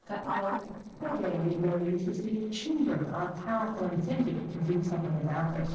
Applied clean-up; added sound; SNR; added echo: neural separator model SepFormer DNS4.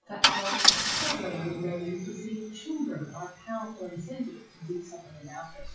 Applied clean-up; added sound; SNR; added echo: classical method WPE with log-MMSE.